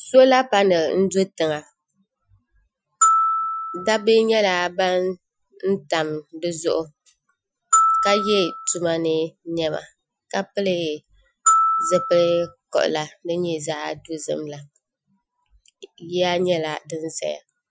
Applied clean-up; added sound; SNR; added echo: classical method Wiener filter.